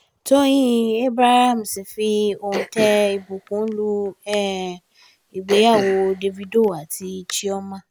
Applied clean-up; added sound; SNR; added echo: none; Cough; 13 dB; none.